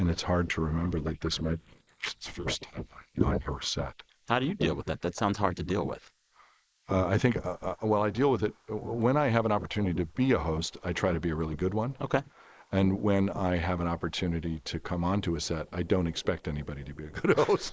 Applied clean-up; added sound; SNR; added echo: neural mask model Resemble Enhance denoiser.